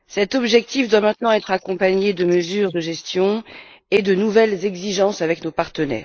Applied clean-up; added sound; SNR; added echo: neural mask model Resemble Enhance denoiser.